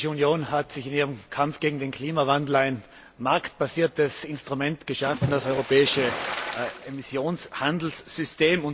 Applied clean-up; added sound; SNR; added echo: none; Splash, splatter; 12 dB; none.